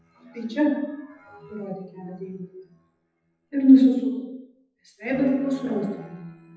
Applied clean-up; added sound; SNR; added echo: classical method WPE with log-MMSE.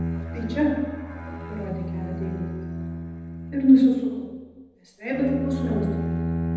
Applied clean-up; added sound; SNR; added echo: none; Bowed string instrument; 5 dB; reverberation time 1.0 s.